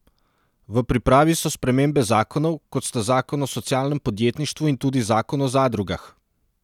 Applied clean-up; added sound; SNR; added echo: none; none; none; none.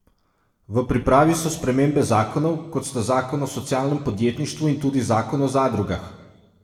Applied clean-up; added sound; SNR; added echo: none; none; none; reverberation time 0.9 s.